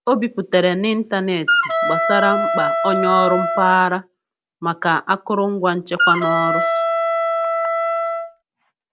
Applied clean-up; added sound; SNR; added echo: none; Wind instrument, woodwind instrument; -1 dB; none.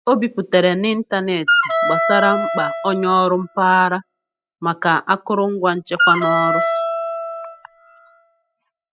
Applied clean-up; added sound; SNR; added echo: classical method spectral subtraction.